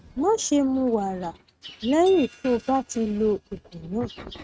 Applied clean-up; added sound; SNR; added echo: neural mask model RNNoise.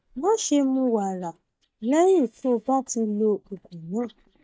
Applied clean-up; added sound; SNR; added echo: neural mask model DeepFilterNet 3.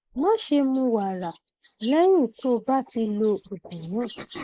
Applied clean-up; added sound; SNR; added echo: neural mask model Resemble Enhance denoiser.